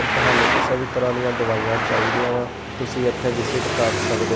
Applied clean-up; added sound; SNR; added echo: none; Traffic noise, roadway noise; -1 dB; none.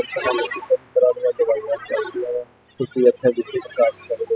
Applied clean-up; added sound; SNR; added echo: classical method spectral subtraction.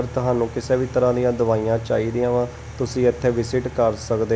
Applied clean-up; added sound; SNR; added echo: none; none; none; none.